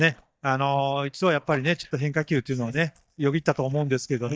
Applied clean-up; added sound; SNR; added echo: neural mask model DeepFilterNet 3.